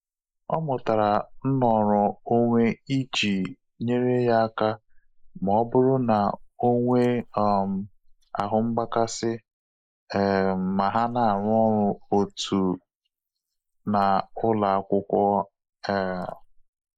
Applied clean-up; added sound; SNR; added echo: neural mask model Resemble Enhance denoiser.